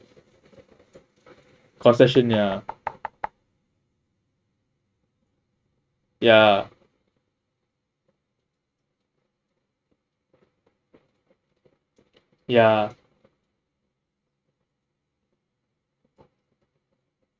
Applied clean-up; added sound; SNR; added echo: neural mask model RNNoise.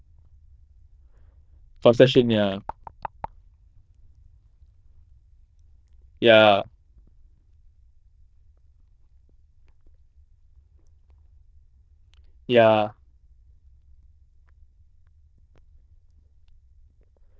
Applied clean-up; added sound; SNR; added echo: neural diffusion model UNIVERSE++.